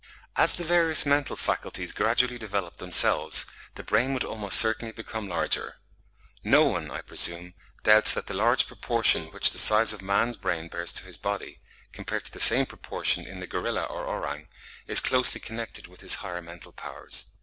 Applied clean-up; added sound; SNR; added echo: none; Cowbell; 16 dB; none.